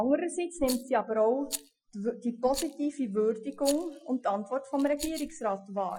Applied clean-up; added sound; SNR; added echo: classical method Wiener filter.